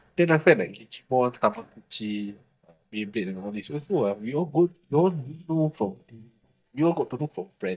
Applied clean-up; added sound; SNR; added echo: neural mask model DeepFilterNet 3.